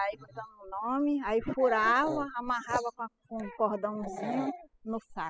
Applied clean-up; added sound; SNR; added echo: classical method spectral subtraction.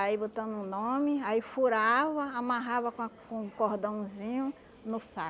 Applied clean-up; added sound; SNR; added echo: none; none; none; none.